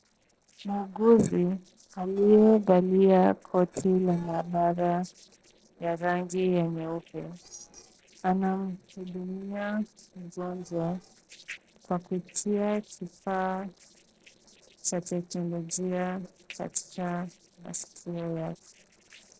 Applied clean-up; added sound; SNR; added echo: neural separator model SepFormer DNS4.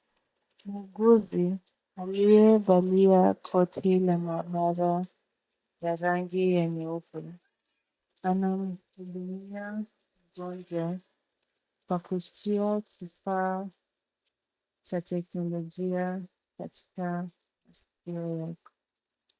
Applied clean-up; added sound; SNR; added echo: neural mask model DeepFilterNet 3.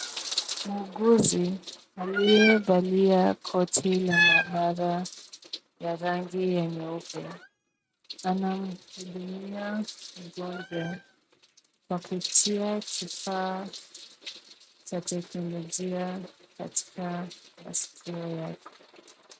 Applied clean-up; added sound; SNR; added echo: neural mask model RNNoise.